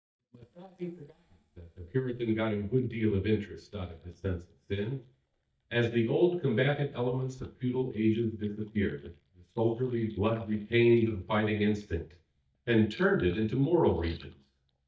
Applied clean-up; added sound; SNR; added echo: neural mask model DeepFilterNet 3.